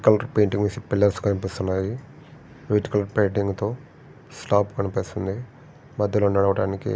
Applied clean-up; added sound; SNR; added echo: none; none; none; none.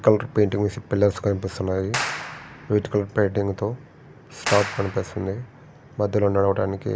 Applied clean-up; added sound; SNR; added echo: none; Clapping; 9 dB; none.